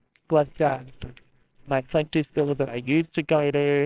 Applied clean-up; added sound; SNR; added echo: neural separator model SepFormer WHAMR!.